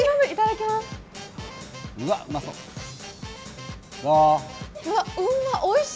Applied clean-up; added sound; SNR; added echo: none; none; none; none.